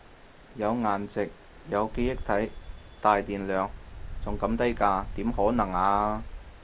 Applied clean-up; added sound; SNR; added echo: none; Stream; 10 dB; none.